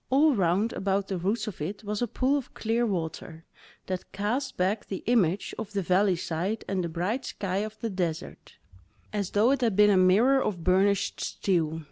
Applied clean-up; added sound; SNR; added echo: none; none; none; none.